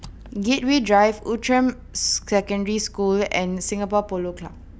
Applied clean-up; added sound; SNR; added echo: none; Engine; 19 dB; none.